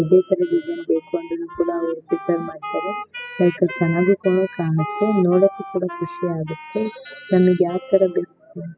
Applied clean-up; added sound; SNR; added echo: classical method spectral subtraction.